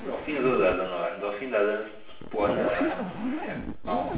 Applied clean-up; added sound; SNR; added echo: none; Zipper (clothing); 5 dB; reverberation time 0.5 s.